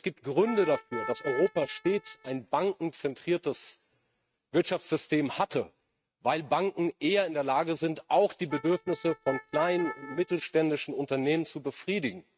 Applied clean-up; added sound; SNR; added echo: neural mask model RNNoise.